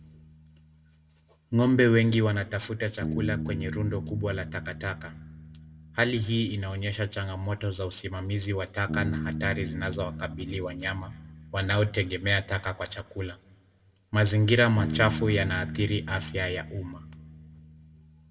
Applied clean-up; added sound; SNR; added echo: none; Bass guitar; 10 dB; reverberation time 1.2 s.